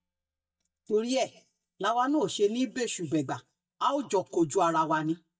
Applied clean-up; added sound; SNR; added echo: neural mask model DeepFilterNet 3.